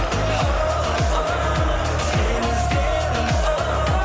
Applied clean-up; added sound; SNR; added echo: none; Crowd; 4 dB; none.